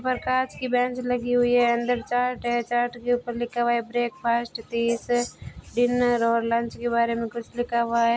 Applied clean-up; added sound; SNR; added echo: none; none; none; none.